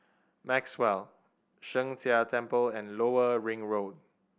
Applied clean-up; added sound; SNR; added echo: none; none; none; none.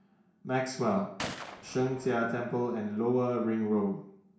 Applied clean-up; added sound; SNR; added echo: none; Gunshot, gunfire; 14 dB; reverberation time 0.6 s.